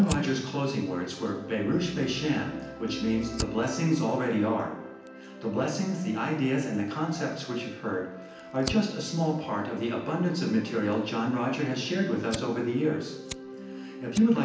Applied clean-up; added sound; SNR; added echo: none; Fire; 17 dB; reverberation time 0.9 s.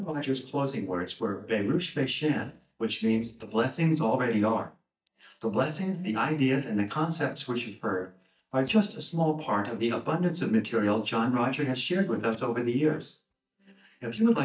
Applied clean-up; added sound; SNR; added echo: neural mask model DeepFilterNet 3.